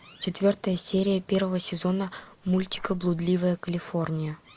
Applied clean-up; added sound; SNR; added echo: neural mask model Resemble Enhance denoiser.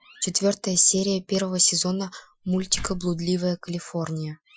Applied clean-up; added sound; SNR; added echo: classical method Wiener filter.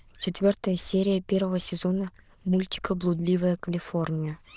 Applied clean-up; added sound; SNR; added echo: neural diffusion model UNIVERSE++.